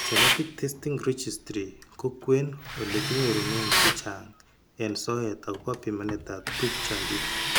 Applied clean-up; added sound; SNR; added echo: none; Tools; -1 dB; none.